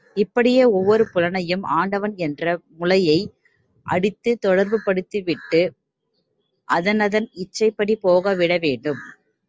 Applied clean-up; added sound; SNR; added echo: none; none; none; none.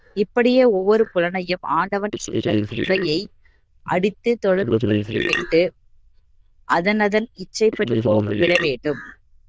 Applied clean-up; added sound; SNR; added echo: neural diffusion model UNIVERSE++.